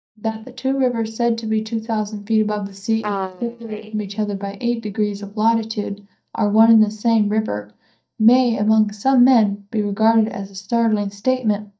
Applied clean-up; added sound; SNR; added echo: neural mask model DeepFilterNet 3.